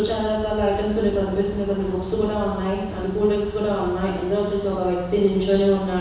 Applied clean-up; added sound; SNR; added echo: none; Aircraft; 14 dB; reverberation time 1.1 s.